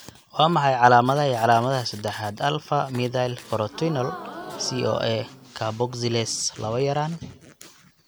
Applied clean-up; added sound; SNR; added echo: none; Gasp; 16 dB; none.